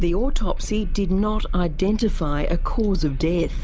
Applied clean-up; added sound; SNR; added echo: none; none; none; none.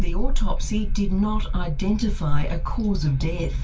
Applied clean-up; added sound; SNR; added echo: none; none; none; reverberation time 0.2 s.